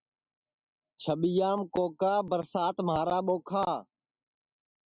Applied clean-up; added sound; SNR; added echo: none; none; none; none.